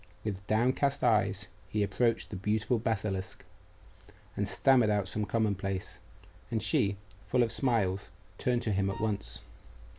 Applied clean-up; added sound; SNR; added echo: none; Wind instrument, woodwind instrument; 16 dB; none.